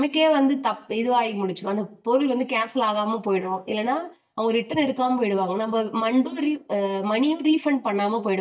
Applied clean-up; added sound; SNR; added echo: neural mask model DeepFilterNet 3.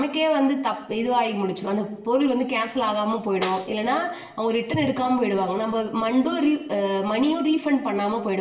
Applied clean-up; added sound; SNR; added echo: none; Snare drum; 15 dB; reverberation time 0.8 s.